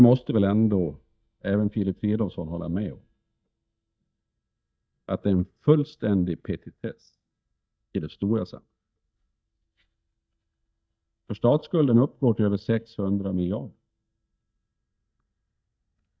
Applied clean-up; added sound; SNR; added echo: neural mask model DeepFilterNet 3.